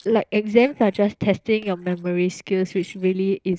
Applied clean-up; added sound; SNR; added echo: neural separator model SepFormer DNS4.